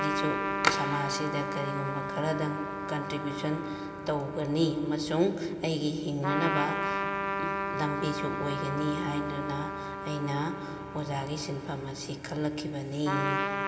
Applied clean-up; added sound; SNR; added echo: none; Trumpet; 3 dB; reverberation time 2.1 s.